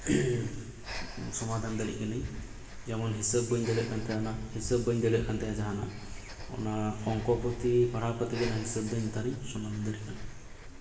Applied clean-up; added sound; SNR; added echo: none; Breathing; 13 dB; reverberation time 1.4 s.